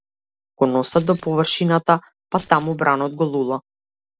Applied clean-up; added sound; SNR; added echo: none; Keys jangling; 16 dB; none.